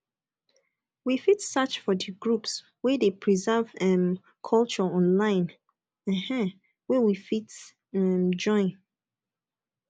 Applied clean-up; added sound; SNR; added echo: none; none; none; none.